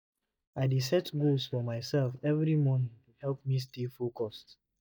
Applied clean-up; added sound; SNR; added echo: neural mask model DeepFilterNet 3.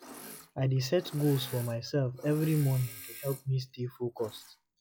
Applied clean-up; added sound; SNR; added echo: classical method log-MMSE.